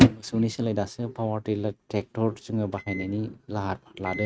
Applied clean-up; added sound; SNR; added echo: neural mask model RNNoise.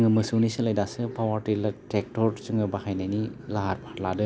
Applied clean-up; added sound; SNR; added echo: none; none; none; none.